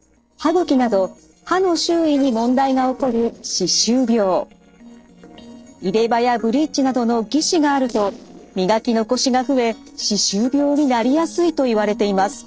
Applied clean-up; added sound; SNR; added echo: neural separator model SepFormer DNS4.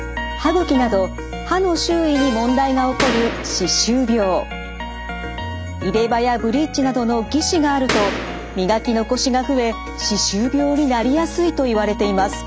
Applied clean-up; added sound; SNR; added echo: none; Boom; 6 dB; none.